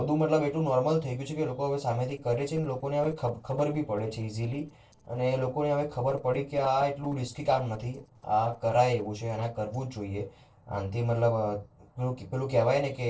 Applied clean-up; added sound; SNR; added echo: neural separator model SepFormer DNS4.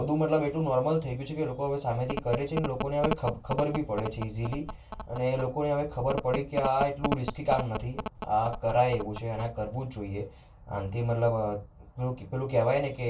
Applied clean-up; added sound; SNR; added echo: none; Telephone; 7 dB; reverberation time 0.2 s.